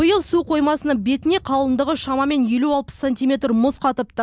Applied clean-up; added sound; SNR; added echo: none; none; none; none.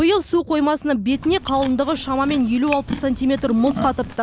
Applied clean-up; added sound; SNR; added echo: none; Chewing, mastication; 10 dB; none.